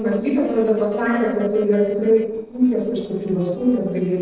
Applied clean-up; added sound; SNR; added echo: neural separator model SepFormer DNS4.